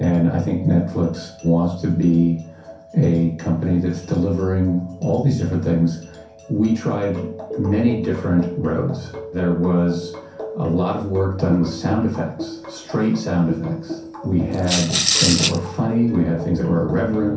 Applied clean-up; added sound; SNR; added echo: none; Rattle / Rattle (instrument); 1 dB; reverberation time 0.6 s.